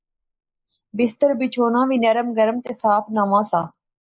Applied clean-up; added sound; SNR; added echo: neural mask model Resemble Enhance denoiser.